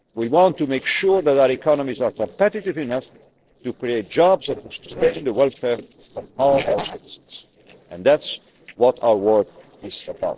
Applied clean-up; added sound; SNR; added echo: neural separator model SepFormer DNS4.